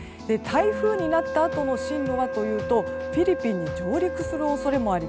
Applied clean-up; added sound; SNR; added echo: none; Wind instrument, woodwind instrument; 6 dB; none.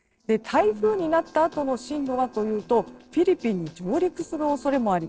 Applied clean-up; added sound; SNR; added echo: neural separator model SepFormer DNS4.